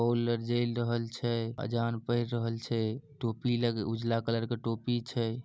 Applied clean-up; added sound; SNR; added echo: none; none; none; none.